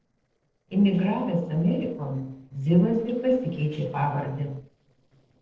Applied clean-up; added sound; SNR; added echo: neural separator model SepFormer DNS4.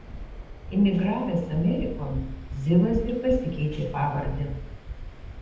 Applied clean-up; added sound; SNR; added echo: none; Waves, surf; 9 dB; reverberation time 0.8 s.